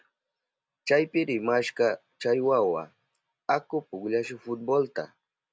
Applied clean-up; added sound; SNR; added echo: none; none; none; none.